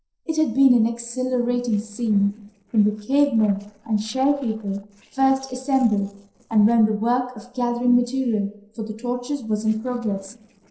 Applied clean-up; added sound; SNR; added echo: neural separator model SepFormer DNS4.